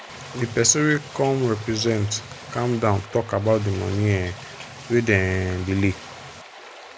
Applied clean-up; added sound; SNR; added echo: none; Drip / Rain + Stream; 16 dB; none.